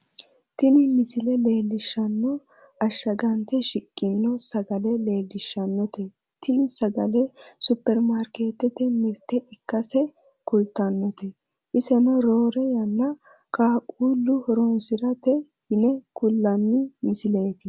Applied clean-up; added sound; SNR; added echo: none; none; none; none.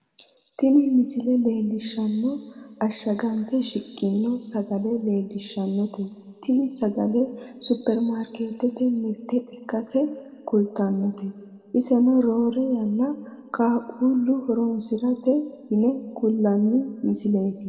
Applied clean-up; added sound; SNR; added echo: none; none; none; reverberation time 2.1 s.